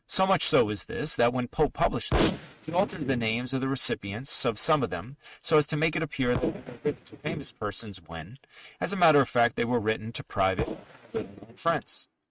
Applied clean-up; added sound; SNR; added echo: neural mask model RNNoise.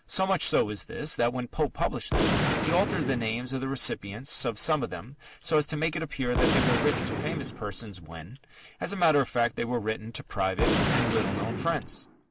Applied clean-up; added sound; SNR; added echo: none; Gunshot, gunfire; 3 dB; none.